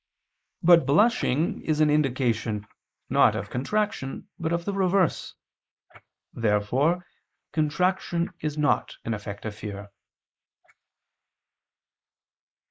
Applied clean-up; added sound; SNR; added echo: neural mask model Resemble Enhance denoiser.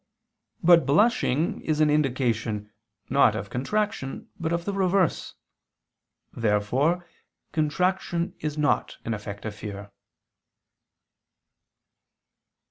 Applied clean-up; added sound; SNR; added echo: none; none; none; none.